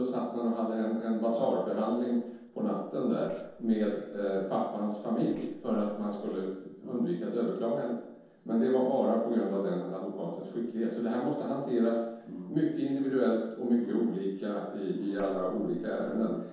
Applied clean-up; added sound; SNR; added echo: neural separator model SepFormer DNS4.